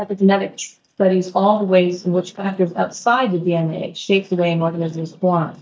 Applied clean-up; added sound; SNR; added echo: neural mask model DeepFilterNet 3.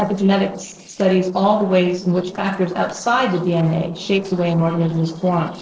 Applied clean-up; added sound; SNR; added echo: neural separator model SepFormer DNS4.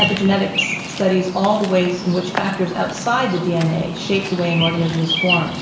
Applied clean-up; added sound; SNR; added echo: none; Bird vocalization, bird call, bird song; 6 dB; reverberation time 0.7 s.